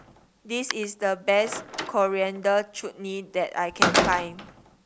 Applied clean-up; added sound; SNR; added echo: none; Slam; 4 dB; none.